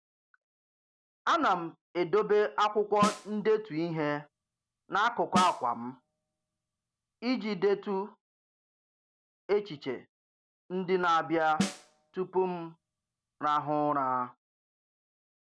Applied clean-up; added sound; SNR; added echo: none; Snare drum; 8 dB; none.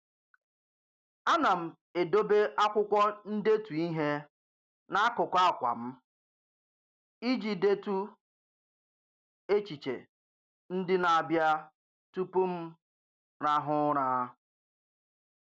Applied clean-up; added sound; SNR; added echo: none; none; none; none.